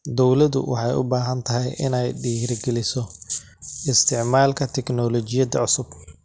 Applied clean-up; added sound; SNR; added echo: none; none; none; none.